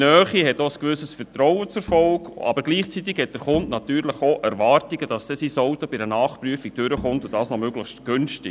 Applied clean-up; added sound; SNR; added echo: none; Bowed string instrument; 18 dB; none.